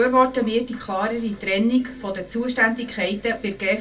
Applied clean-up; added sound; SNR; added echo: none; none; none; reverberation time 0.2 s.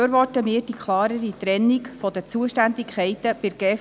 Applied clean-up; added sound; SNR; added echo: none; none; none; none.